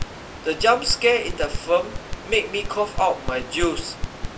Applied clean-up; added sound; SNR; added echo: none; Crackle; 7 dB; reverberation time 0.2 s.